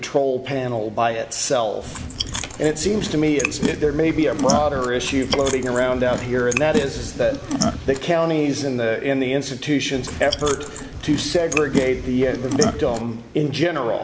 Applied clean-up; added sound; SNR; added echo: none; Chewing, mastication; 6 dB; none.